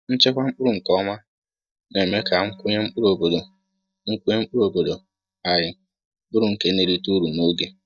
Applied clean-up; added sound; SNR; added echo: neural mask model DeepFilterNet 3.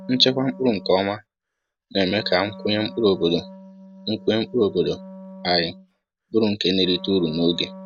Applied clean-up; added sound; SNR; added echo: none; Wind instrument, woodwind instrument; 18 dB; none.